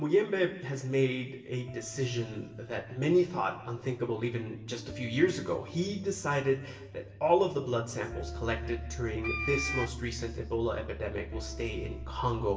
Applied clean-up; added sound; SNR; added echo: none; Wind instrument, woodwind instrument; 6 dB; reverberation time 1.0 s.